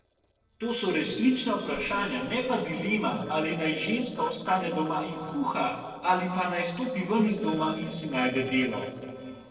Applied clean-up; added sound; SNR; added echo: neural separator model SepFormer DNS4.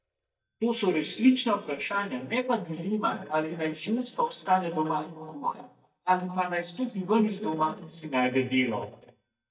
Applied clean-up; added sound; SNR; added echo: neural mask model DeepFilterNet 3.